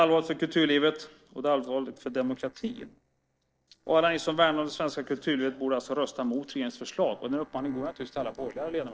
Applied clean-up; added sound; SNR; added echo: neural separator model SepFormer DNS4.